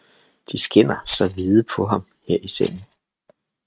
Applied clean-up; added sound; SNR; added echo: neural mask model RNNoise.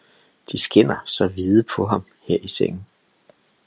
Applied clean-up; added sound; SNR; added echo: none; none; none; none.